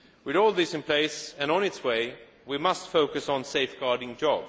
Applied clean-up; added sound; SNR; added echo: none; none; none; none.